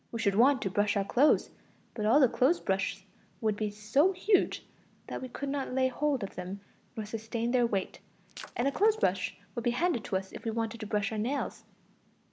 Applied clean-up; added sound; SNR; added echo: none; Shatter; 18 dB; none.